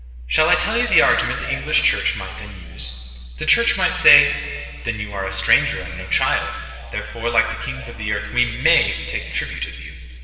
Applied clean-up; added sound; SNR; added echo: none; none; none; reverberation time 2.5 s.